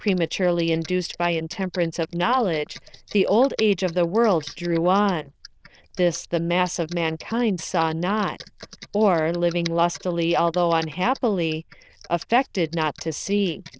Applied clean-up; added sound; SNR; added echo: neural diffusion model UNIVERSE++.